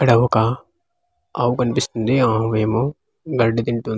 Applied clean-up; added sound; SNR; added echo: none; none; none; none.